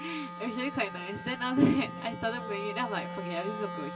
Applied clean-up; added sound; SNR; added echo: none; Wind instrument, woodwind instrument; 8 dB; reverberation time 2.3 s.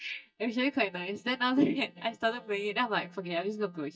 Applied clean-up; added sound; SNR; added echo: neural mask model DeepFilterNet 3.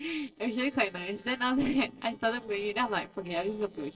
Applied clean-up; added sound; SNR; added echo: neural separator model SepFormer DNS4.